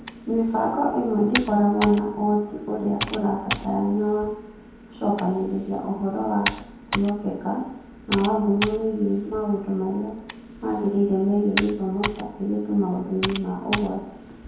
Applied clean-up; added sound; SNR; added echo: none; Computer keyboard; 10 dB; reverberation time 2.0 s.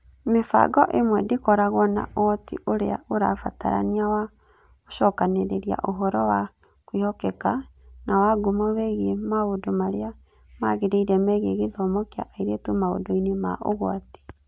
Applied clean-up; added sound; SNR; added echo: none; none; none; none.